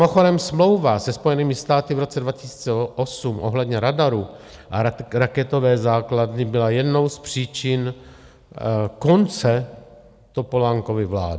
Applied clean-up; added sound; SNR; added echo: none; none; none; none.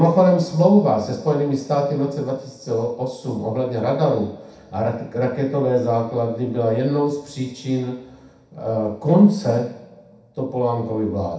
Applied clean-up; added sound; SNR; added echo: none; none; none; reverberation time 0.7 s.